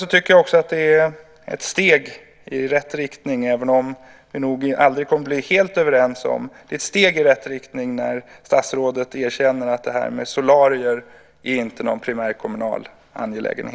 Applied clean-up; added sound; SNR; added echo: none; none; none; none.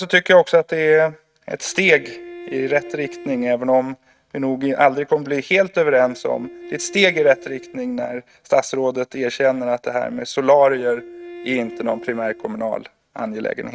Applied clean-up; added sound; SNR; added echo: neural mask model RNNoise.